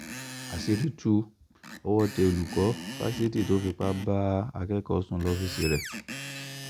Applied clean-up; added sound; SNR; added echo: none; Screech; 11 dB; none.